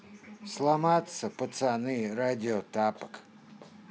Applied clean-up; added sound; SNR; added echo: none; none; none; none.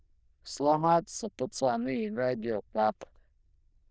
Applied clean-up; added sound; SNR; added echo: neural diffusion model UNIVERSE++.